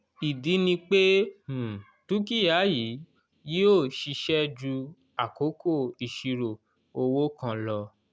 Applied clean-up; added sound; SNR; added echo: none; none; none; none.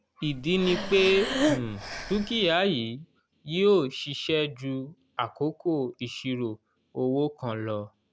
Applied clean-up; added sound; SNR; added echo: none; Breathing; 3 dB; none.